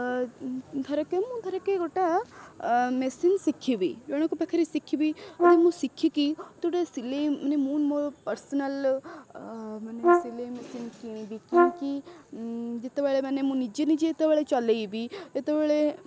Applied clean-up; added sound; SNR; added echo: none; Brass instrument; -1 dB; none.